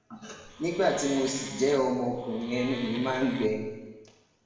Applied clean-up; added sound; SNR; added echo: none; Wood; 14 dB; reverberation time 1.2 s.